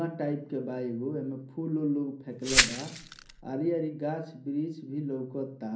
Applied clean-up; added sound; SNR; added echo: none; Glass; -4 dB; reverberation time 0.6 s.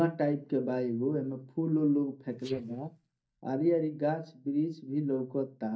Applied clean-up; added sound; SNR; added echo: neural mask model DeepFilterNet 3.